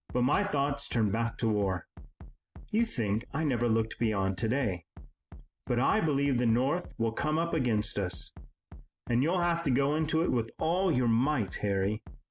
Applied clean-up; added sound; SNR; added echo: none; Bass drum; 17 dB; none.